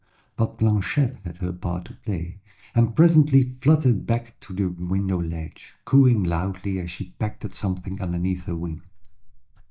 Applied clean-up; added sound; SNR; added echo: neural mask model DeepFilterNet 3.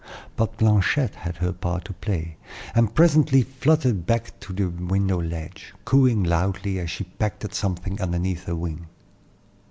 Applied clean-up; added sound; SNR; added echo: none; none; none; none.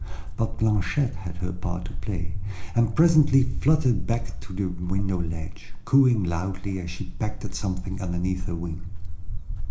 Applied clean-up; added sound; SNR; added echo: none; Walk, footsteps; 2 dB; reverberation time 0.4 s.